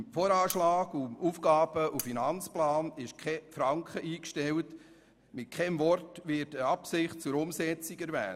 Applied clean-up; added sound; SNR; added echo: none; Cutlery, silverware; 12 dB; none.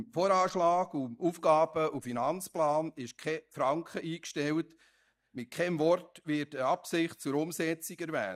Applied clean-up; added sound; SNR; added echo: neural mask model DeepFilterNet 3.